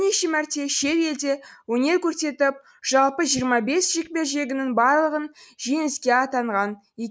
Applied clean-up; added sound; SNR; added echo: none; none; none; none.